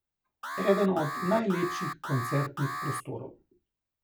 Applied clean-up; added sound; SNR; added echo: none; Alarm; 6 dB; none.